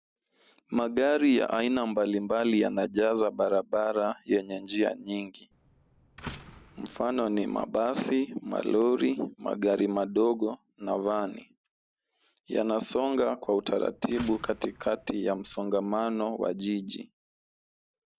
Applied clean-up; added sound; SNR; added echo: none; Slam; 18 dB; none.